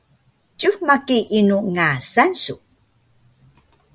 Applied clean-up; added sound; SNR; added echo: none; none; none; none.